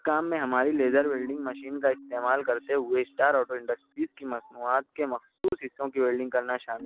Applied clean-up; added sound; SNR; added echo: neural separator model SepFormer DNS4.